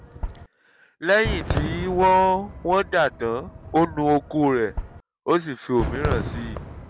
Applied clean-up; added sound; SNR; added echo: none; Fireworks; 8 dB; none.